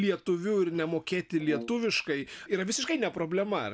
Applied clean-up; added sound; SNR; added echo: none; Brass instrument; 15 dB; none.